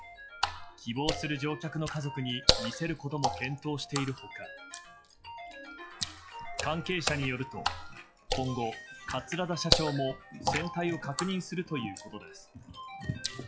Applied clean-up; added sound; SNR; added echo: classical method log-MMSE.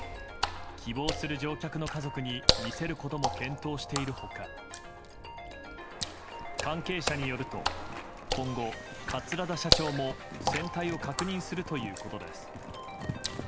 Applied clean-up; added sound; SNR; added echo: none; Water / Splash, splatter; 0 dB; none.